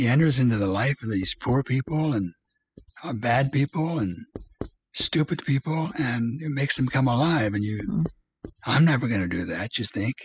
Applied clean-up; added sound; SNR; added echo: classical method spectral subtraction.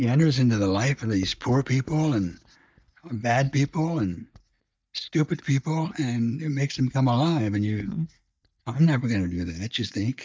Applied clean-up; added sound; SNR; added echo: neural mask model DeepFilterNet 3.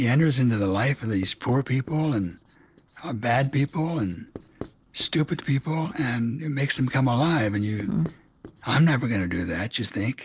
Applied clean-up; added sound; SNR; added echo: neural separator model SepFormer DNS4.